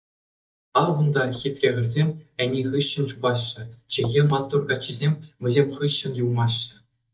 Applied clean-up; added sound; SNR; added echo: neural mask model DeepFilterNet 3.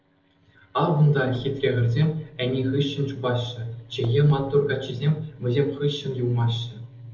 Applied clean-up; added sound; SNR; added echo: neural separator model SepFormer DNS4.